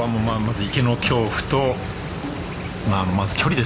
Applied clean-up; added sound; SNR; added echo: none; Acoustic guitar; 18 dB; none.